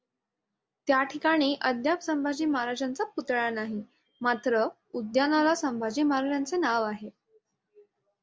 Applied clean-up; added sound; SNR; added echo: none; none; none; none.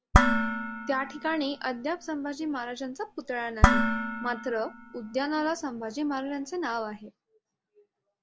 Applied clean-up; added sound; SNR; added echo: none; Dishes, pots, and pans; -3 dB; none.